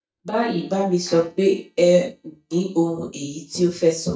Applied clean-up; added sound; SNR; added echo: neural mask model DeepFilterNet 3.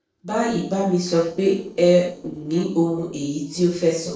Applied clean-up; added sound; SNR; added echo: neural separator model SepFormer DNS4.